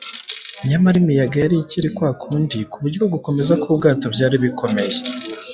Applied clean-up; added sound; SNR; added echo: classical method log-MMSE.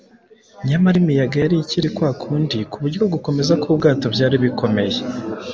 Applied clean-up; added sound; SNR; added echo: none; none; none; none.